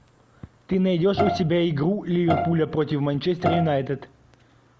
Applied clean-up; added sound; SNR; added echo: none; Bowed string instrument; 5 dB; none.